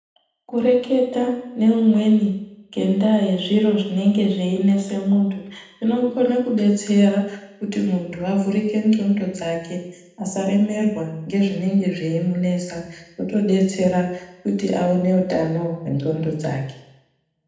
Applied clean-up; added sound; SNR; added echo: none; none; none; reverberation time 0.8 s.